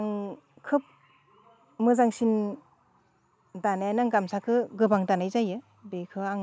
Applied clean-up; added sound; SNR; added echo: none; none; none; none.